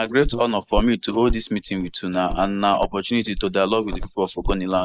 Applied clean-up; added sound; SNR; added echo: neural mask model Resemble Enhance denoiser.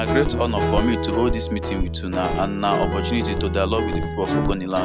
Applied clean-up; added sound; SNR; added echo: none; Guitar; 0 dB; none.